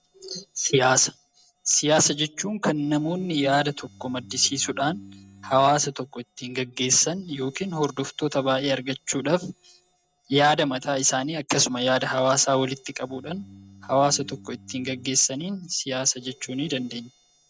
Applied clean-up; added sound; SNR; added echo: neural separator model SepFormer DNS4.